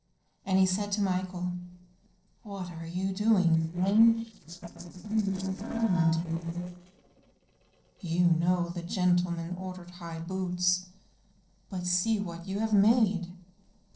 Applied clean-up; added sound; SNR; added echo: neural separator model SepFormer DNS4.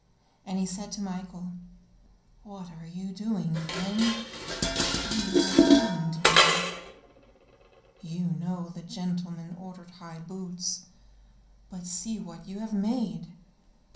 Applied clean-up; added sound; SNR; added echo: none; Dishes, pots, and pans; -3 dB; reverberation time 0.6 s.